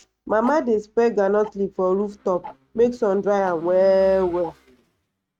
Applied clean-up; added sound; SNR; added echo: neural mask model RNNoise.